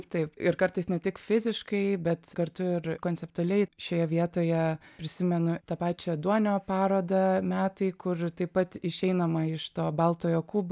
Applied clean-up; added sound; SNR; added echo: none; none; none; none.